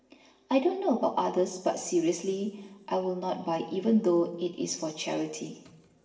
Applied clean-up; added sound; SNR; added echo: none; none; none; reverberation time 1.0 s.